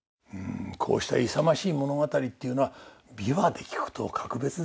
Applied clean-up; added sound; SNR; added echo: none; none; none; none.